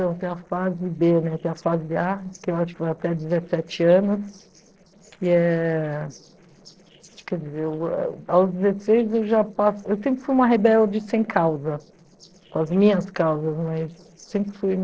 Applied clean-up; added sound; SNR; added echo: neural separator model SepFormer DNS4.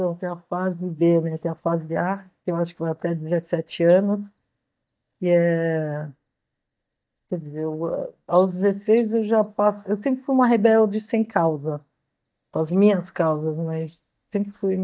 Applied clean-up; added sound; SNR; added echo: neural mask model DeepFilterNet 3.